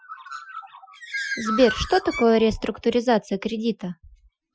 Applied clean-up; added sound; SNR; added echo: classical method Wiener filter.